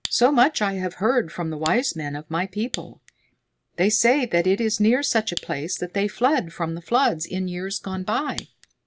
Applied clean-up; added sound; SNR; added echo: none; Fire; 19 dB; none.